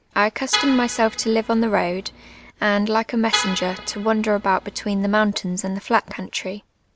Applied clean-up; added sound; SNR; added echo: none; Vehicle horn, car horn, honking; 9 dB; none.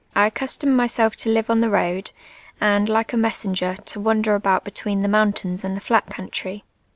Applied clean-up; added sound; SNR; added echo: none; none; none; none.